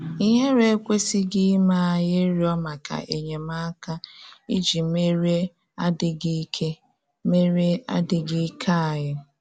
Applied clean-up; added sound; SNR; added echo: none; none; none; none.